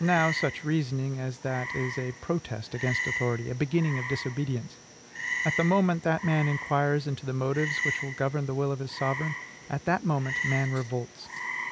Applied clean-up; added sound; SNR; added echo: none; Frog; 7 dB; none.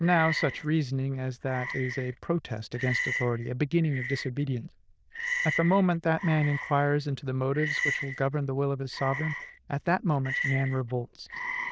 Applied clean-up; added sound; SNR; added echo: neural diffusion model UNIVERSE++.